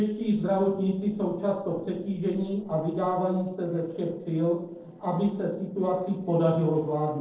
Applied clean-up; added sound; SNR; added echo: neural separator model SepFormer DNS4.